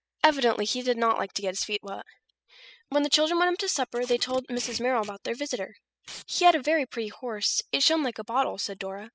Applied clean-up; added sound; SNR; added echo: classical method spectral subtraction.